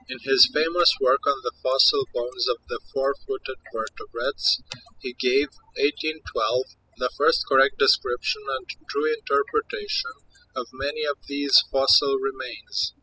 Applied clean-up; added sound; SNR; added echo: classical method spectral subtraction.